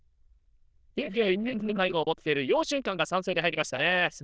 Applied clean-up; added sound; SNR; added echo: neural diffusion model UNIVERSE++.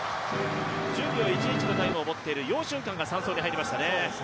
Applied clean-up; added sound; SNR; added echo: none; Musical instrument; -1 dB; none.